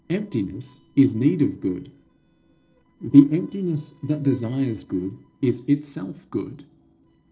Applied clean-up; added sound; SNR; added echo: neural separator model SepFormer DNS4.